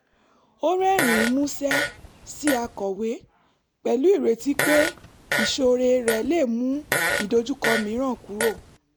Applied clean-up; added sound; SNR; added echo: none; Fart; 4 dB; none.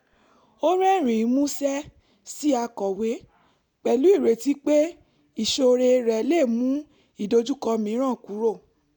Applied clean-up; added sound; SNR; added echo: none; none; none; none.